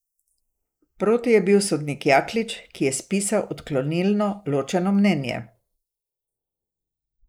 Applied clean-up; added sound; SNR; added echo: neural mask model Resemble Enhance denoiser.